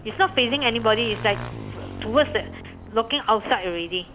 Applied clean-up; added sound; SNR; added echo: none; Motorcycle / Engine; 13 dB; none.